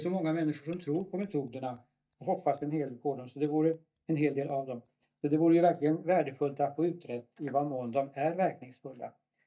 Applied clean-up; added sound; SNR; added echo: neural mask model DeepFilterNet 3.